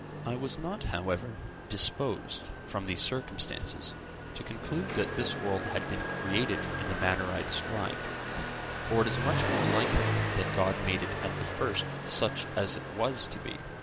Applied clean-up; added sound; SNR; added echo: none; Motorcycle; 2 dB; none.